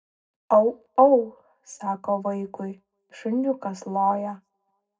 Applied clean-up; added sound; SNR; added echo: none; none; none; reverberation time 0.3 s.